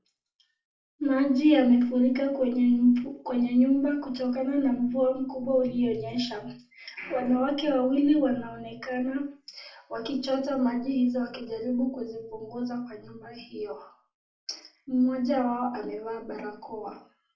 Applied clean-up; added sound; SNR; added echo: none; none; none; reverberation time 0.3 s.